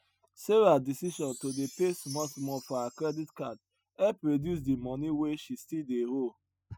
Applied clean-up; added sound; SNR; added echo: classical method spectral subtraction.